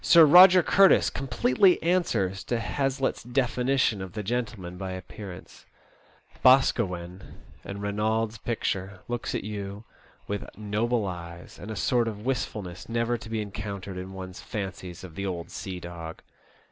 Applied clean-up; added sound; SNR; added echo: none; none; none; none.